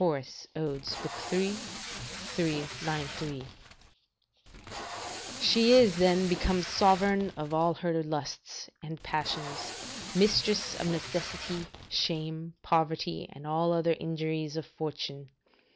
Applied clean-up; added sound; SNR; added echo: none; Packing tape, duct tape; 10 dB; none.